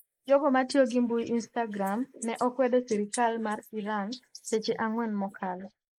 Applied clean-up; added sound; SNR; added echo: neural mask model Resemble Enhance denoiser.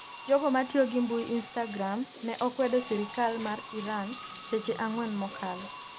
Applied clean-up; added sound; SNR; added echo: none; Alarm + Bathtub (filling or washing); 2 dB; none.